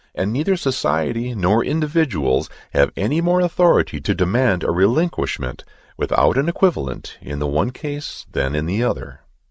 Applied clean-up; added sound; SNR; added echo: none; none; none; none.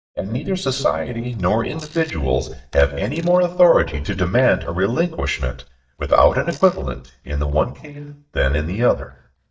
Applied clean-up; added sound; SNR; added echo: neural mask model DeepFilterNet 3.